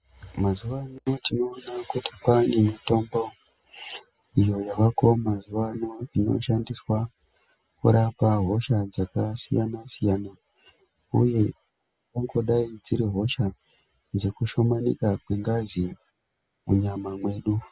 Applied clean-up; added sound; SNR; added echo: none; none; none; none.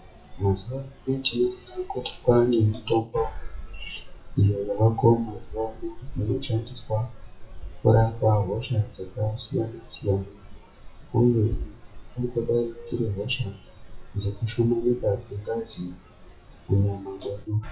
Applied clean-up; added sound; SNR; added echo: classical method WPE with log-MMSE.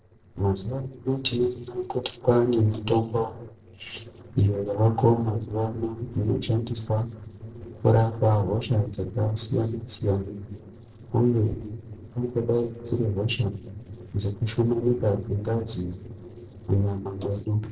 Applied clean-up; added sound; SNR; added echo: neural separator model SepFormer DNS4.